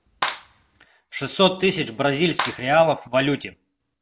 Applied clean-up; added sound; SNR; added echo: none; Clapping; 11 dB; none.